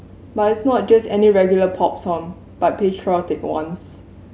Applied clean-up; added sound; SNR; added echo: none; none; none; none.